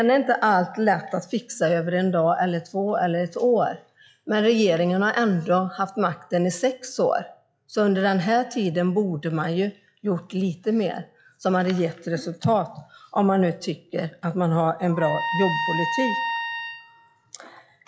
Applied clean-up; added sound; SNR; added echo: classical method log-MMSE.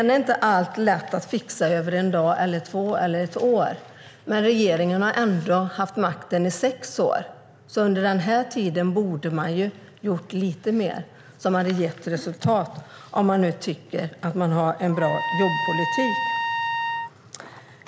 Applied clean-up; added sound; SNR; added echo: none; Trumpet; 5 dB; none.